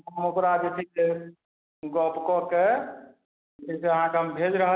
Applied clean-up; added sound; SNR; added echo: none; none; none; none.